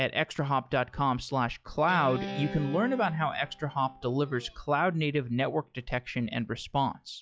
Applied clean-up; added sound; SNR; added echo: classical method log-MMSE.